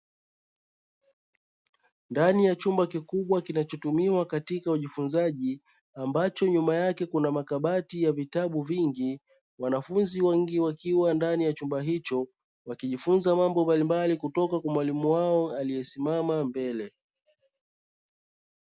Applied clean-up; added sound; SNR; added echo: none; none; none; none.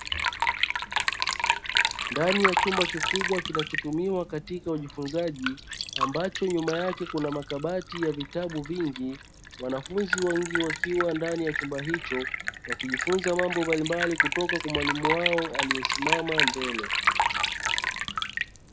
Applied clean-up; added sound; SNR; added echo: none; Liquid; 0 dB; none.